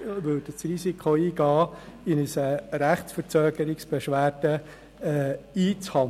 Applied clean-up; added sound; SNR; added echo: none; none; none; none.